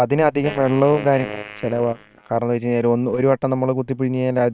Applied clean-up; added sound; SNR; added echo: neural separator model SepFormer WHAM!.